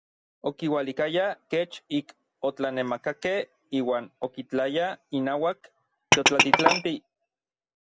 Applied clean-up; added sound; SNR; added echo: none; Glass; -3 dB; none.